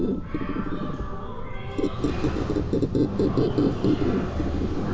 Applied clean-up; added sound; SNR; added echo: none; Squeak; -5 dB; reverberation time 1.3 s.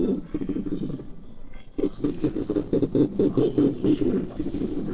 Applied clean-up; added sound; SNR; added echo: neural separator model SepFormer DNS4.